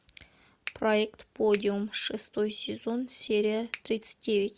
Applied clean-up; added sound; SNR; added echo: none; Finger snapping; 12 dB; none.